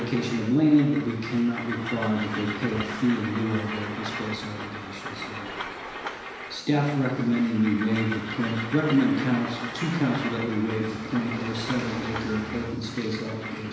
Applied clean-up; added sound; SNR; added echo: none; Train; 10 dB; reverberation time 1.0 s.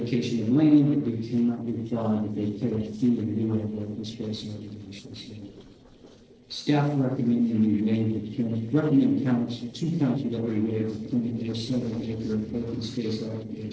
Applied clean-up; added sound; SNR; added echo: neural separator model SepFormer DNS4.